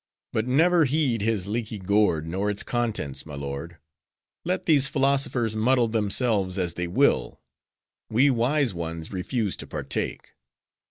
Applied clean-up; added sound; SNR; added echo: none; none; none; none.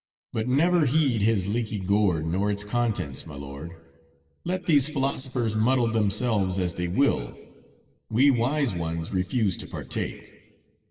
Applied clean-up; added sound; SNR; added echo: neural separator model SepFormer DNS4.